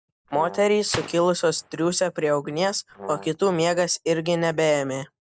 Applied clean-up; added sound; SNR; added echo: none; Brass instrument + Gunshot, gunfire; 17 dB; none.